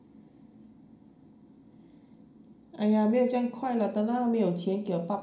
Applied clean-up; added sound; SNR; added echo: none; none; none; reverberation time 0.5 s.